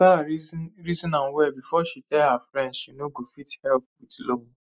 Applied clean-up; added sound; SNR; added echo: neural mask model Resemble Enhance denoiser.